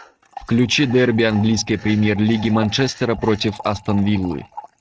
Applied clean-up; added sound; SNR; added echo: neural mask model RNNoise.